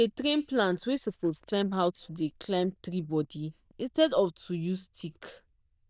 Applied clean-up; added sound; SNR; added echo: neural diffusion model UNIVERSE++.